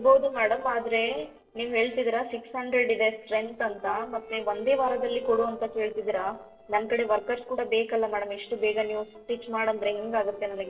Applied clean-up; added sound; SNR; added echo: neural separator model SepFormer DNS4.